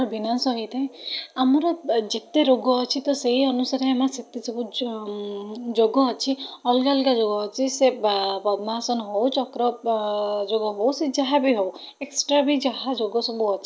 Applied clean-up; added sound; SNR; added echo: none; none; none; none.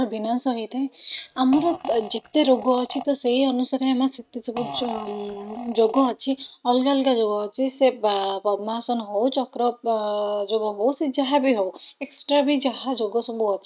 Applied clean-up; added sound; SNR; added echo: neural mask model RNNoise.